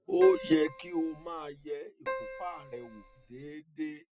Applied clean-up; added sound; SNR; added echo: none; Keyboard (musical); 10 dB; none.